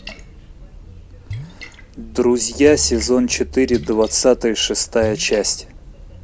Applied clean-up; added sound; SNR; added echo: none; Splash, splatter; 15 dB; none.